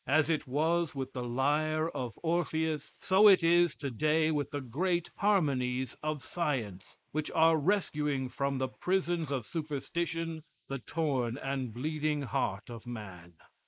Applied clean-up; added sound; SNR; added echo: neural mask model Resemble Enhance denoiser.